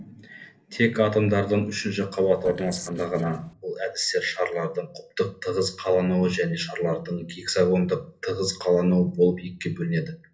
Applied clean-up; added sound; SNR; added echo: neural separator model SepFormer DNS4.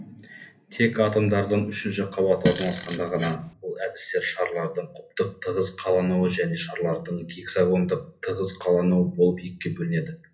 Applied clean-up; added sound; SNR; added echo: none; Fart; 4 dB; reverberation time 0.3 s.